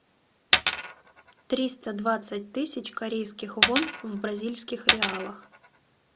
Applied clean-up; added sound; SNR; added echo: none; Coin (dropping); -4 dB; none.